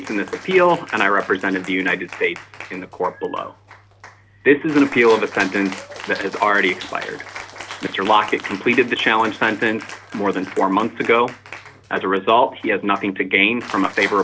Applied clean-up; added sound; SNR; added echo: none; Cheering; 16 dB; none.